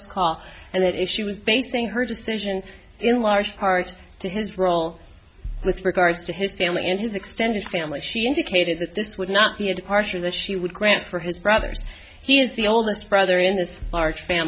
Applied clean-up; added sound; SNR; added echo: none; Bass drum; 7 dB; none.